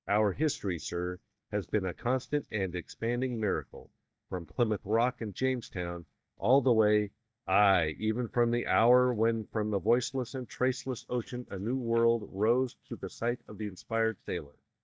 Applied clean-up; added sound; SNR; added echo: neural mask model DeepFilterNet 3.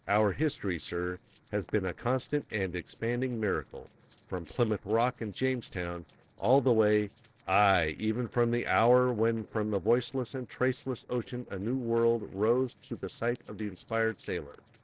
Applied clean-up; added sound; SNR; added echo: neural separator model SepFormer DNS4.